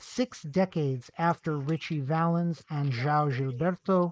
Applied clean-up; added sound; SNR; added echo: neural mask model Resemble Enhance denoiser.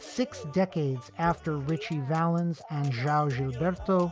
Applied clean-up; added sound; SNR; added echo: none; Telephone; 19 dB; none.